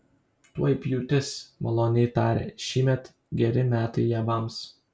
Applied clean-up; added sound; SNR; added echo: none; none; none; none.